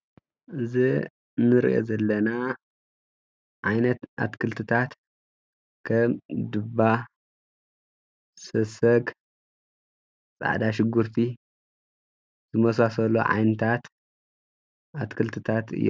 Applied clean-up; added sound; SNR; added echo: none; none; none; none.